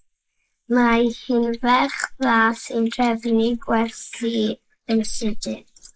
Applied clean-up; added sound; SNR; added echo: neural mask model Resemble Enhance denoiser.